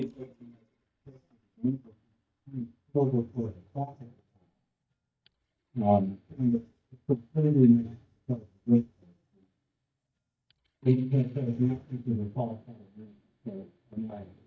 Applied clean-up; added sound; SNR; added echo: neural mask model DeepFilterNet 3.